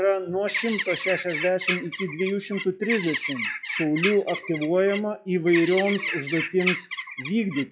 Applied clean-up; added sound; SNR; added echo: classical method log-MMSE.